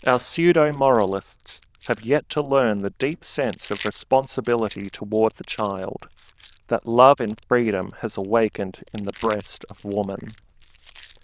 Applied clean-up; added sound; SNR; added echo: neural diffusion model UNIVERSE++.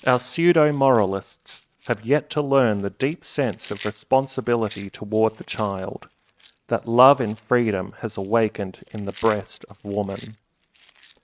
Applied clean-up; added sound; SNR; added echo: neural mask model RNNoise.